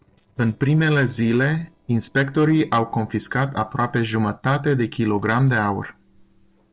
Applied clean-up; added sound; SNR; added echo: neural separator model SepFormer DNS4.